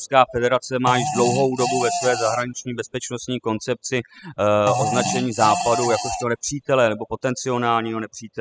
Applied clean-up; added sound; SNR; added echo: classical method spectral subtraction.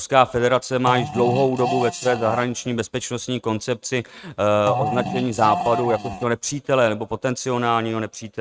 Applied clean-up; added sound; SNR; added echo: neural mask model RNNoise.